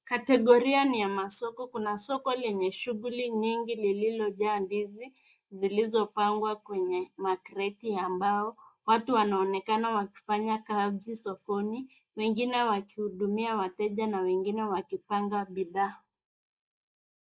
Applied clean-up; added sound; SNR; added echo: neural mask model Resemble Enhance denoiser.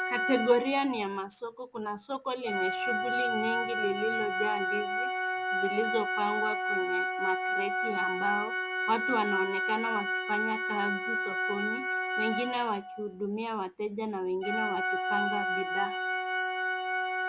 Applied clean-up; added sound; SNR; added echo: none; Organ; -1 dB; none.